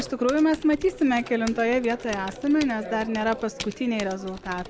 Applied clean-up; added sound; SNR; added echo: none; Typing; 17 dB; none.